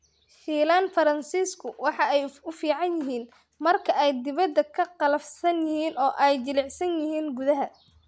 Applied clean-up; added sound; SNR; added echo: none; none; none; none.